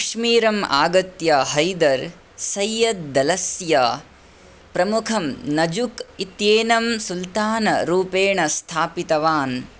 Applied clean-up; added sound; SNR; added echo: none; none; none; none.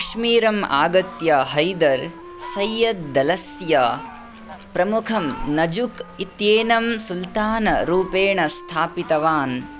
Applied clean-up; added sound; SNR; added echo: none; Fowl + Wind instrument, woodwind instrument; 16 dB; none.